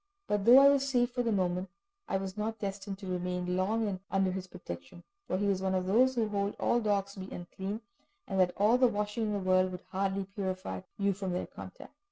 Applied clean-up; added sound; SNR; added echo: none; none; none; none.